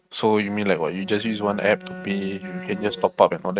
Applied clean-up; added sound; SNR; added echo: neural mask model RNNoise.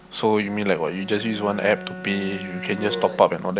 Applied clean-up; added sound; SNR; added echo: none; Bowed string instrument; 14 dB; none.